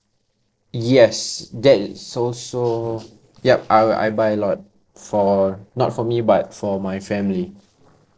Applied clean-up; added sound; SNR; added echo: neural separator model SepFormer DNS4.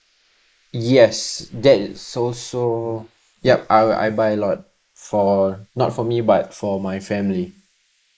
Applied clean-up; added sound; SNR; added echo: neural mask model Resemble Enhance denoiser.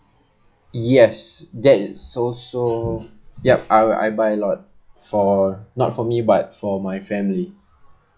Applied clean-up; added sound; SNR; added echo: classical method log-MMSE.